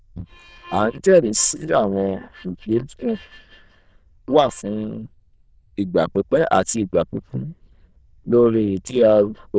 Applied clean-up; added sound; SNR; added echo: neural diffusion model UNIVERSE++.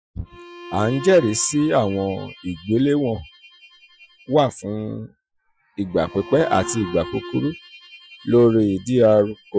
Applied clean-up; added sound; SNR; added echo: classical method Wiener filter.